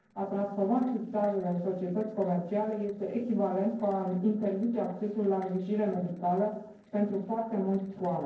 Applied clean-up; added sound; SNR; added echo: neural separator model SepFormer DNS4.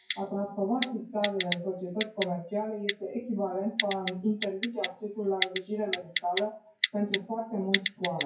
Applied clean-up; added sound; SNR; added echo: classical method WPE with log-MMSE.